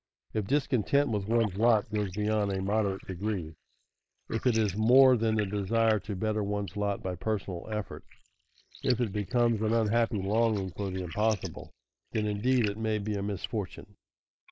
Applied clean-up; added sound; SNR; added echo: neural mask model Resemble Enhance denoiser.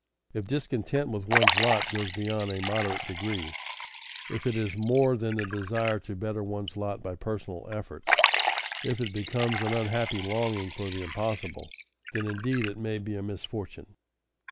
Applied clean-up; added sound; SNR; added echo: none; Liquid; 2 dB; none.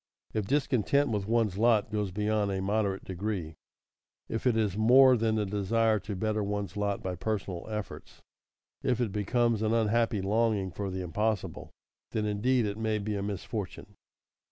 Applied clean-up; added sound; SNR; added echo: none; none; none; none.